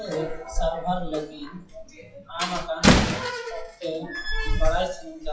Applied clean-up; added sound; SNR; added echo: classical method WPE with log-MMSE.